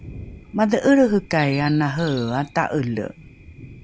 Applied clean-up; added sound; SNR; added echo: none; Bird + Thunder; 19 dB; none.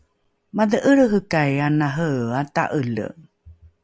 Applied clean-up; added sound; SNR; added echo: none; none; none; none.